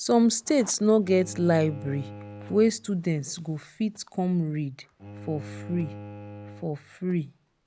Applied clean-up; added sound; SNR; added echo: none; Bowed string instrument; 17 dB; none.